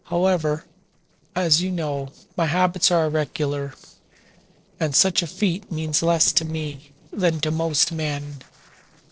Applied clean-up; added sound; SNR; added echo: neural separator model SepFormer DNS4.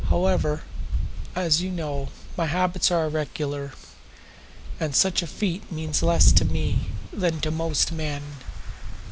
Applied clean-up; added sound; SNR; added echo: none; Rain; 0 dB; none.